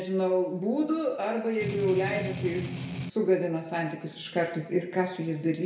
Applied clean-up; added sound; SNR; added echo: none; Strum; 5 dB; reverberation time 0.8 s.